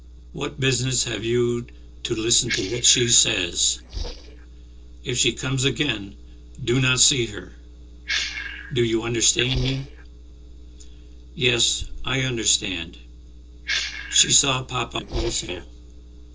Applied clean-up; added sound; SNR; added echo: neural separator model SepFormer DNS4.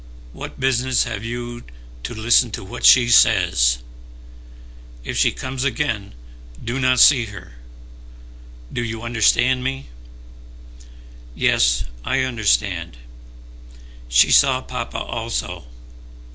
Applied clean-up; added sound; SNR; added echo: none; none; none; none.